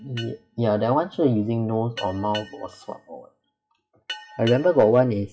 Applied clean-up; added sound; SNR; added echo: classical method WPE with log-MMSE.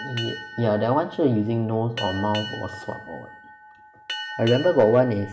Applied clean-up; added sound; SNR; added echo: none; Boat, Water vehicle; 13 dB; reverberation time 0.6 s.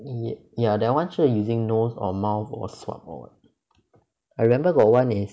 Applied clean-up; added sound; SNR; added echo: none; none; none; none.